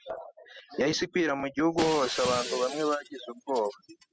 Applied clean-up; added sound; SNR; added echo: classical method spectral subtraction.